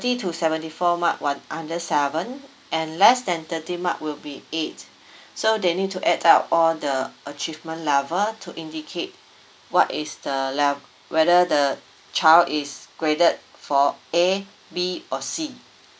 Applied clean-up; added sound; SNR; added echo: none; none; none; none.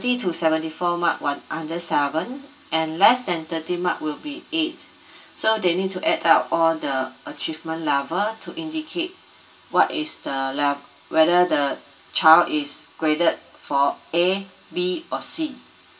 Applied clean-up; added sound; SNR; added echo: none; none; none; reverberation time 0.2 s.